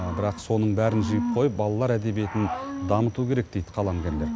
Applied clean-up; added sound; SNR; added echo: none; Cricket / Growling; 9 dB; none.